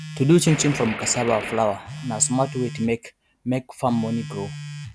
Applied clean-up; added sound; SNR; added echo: none; Gunshot, gunfire + Telephone; 11 dB; none.